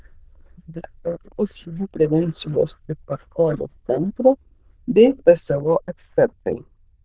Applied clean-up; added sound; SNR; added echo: neural diffusion model UNIVERSE++.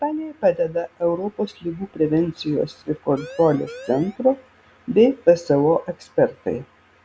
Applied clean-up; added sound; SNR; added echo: none; Siren; 16 dB; none.